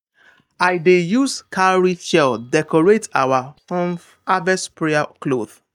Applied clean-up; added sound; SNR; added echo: neural mask model DeepFilterNet 3.